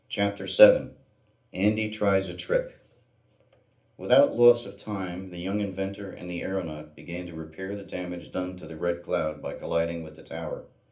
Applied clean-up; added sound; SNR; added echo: none; none; none; reverberation time 0.3 s.